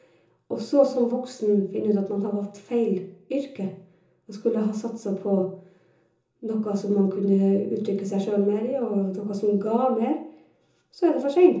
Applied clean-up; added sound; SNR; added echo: none; none; none; reverberation time 0.6 s.